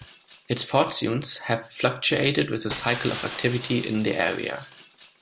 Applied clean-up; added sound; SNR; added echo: none; Shatter; 12 dB; none.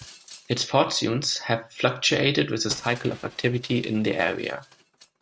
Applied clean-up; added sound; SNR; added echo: neural mask model RNNoise.